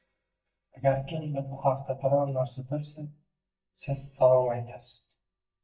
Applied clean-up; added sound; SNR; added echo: neural mask model DeepFilterNet 3.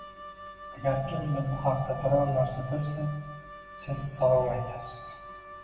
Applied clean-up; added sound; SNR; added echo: none; Wind instrument, woodwind instrument; 15 dB; reverberation time 0.9 s.